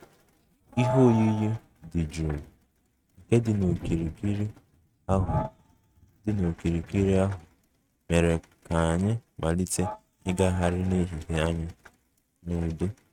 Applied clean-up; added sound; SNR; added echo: neural mask model RNNoise.